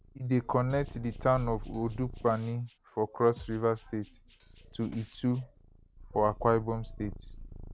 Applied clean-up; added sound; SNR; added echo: none; Drum kit + Purr; 14 dB; none.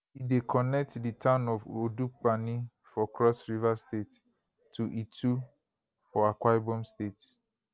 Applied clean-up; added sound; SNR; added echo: none; none; none; none.